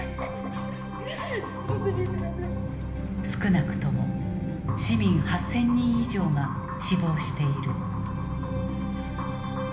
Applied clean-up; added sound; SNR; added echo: none; none; none; reverberation time 1.1 s.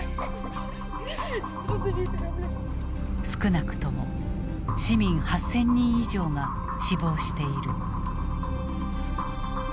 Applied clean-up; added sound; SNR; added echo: none; none; none; none.